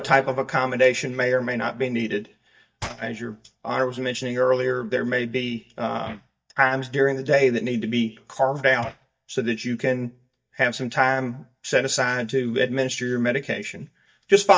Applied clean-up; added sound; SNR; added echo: neural mask model DeepFilterNet 3.